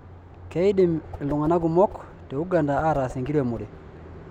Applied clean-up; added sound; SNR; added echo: none; Whoosh, swoosh, swish; 18 dB; none.